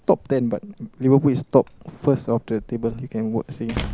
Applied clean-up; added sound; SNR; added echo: none; Slam; 16 dB; none.